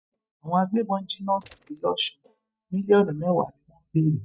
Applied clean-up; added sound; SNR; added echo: neural mask model DeepFilterNet 3.